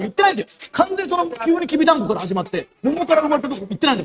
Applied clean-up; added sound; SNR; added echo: neural mask model RNNoise.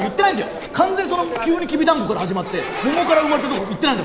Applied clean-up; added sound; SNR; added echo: none; Telephone; 11 dB; none.